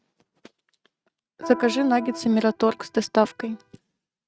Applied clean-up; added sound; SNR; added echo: neural mask model RNNoise.